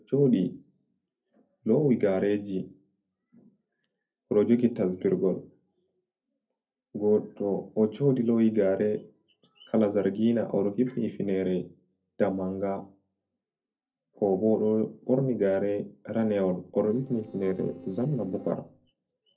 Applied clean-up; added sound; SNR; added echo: neural separator model SepFormer DNS4.